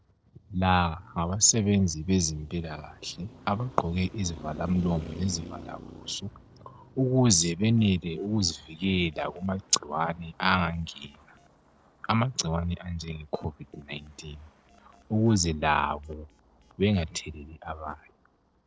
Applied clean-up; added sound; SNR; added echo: neural separator model SepFormer DNS4.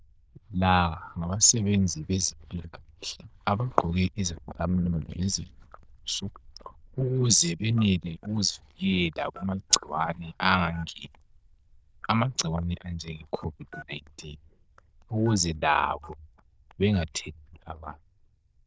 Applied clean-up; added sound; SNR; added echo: neural diffusion model UNIVERSE++.